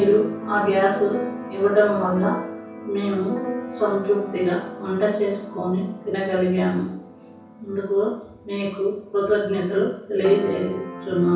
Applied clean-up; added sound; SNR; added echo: none; Keyboard (musical); 11 dB; reverberation time 0.6 s.